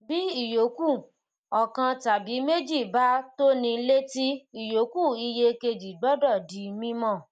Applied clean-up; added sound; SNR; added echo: none; none; none; none.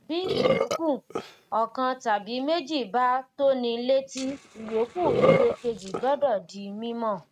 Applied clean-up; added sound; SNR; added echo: neural mask model RNNoise.